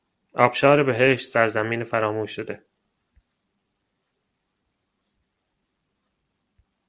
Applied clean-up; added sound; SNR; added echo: none; none; none; none.